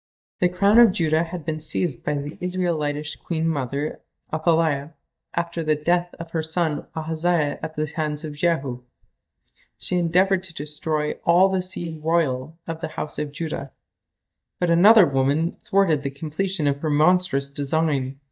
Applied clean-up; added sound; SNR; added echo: neural mask model DeepFilterNet 3.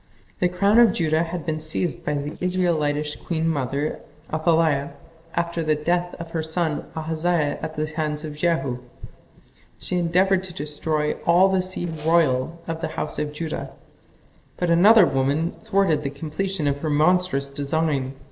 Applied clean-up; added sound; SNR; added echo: neural separator model SepFormer DNS4.